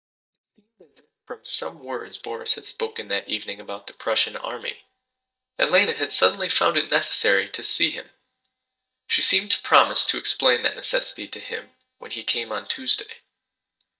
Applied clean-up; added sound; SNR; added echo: neural mask model DeepFilterNet 3.